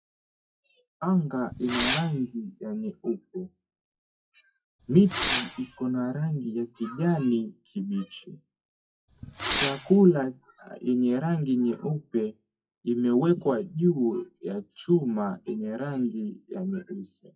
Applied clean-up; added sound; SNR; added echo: classical method WPE with log-MMSE.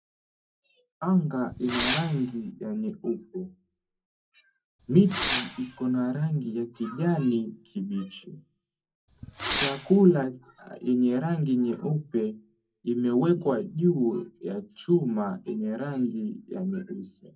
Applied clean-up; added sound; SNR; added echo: none; Fireworks; -1 dB; reverberation time 0.3 s.